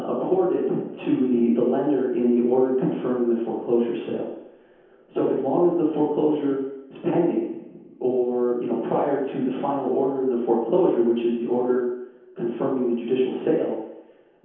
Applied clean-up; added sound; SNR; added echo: none; none; none; reverberation time 0.9 s.